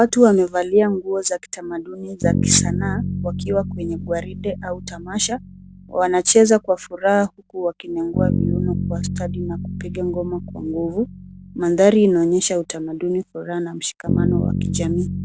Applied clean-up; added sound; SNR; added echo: none; Bass guitar; 5 dB; none.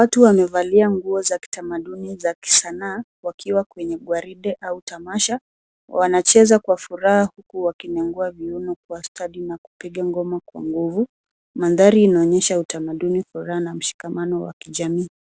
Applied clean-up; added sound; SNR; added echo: none; none; none; none.